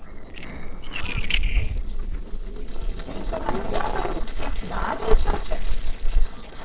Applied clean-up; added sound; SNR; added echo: neural separator model SepFormer DNS4.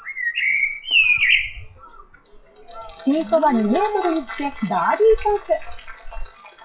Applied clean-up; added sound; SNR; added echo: classical method WPE with log-MMSE.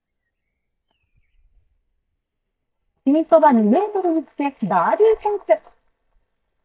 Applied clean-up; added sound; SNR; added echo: neural mask model DeepFilterNet 3.